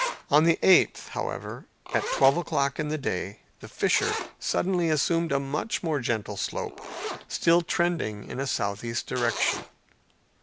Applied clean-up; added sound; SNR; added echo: none; Zipper (clothing); 12 dB; none.